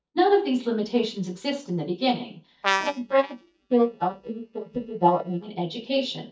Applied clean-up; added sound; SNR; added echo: neural mask model DeepFilterNet 3.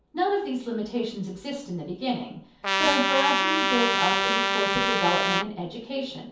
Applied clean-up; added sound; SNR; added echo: none; Trumpet; -4 dB; reverberation time 0.6 s.